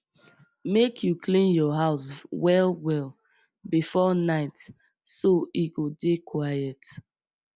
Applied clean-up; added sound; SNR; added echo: none; none; none; none.